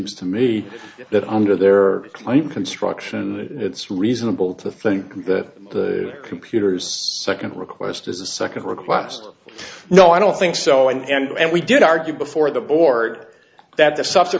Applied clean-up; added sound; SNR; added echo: none; none; none; none.